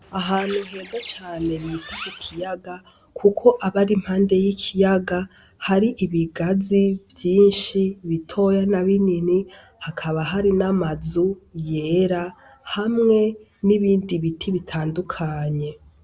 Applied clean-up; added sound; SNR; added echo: none; Bird; 17 dB; none.